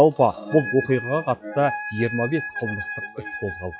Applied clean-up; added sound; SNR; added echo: classical method log-MMSE.